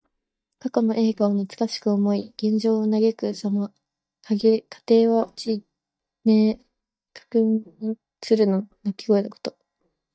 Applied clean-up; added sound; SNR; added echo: neural mask model DeepFilterNet 3.